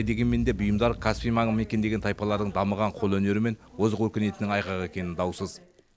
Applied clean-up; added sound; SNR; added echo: none; Boom; 14 dB; none.